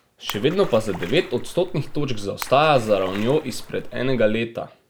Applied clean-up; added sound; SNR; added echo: none; Splash, splatter; 9 dB; none.